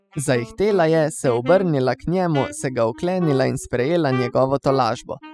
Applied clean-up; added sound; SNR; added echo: classical method spectral subtraction.